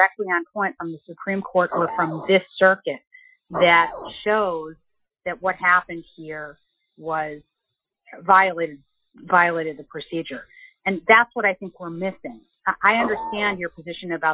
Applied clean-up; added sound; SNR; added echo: classical method Wiener filter.